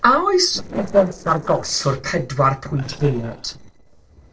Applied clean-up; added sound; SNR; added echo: neural separator model SepFormer DNS4.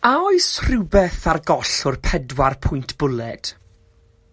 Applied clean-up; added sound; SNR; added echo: none; none; none; none.